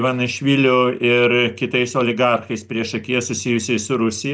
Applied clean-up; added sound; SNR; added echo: none; none; none; none.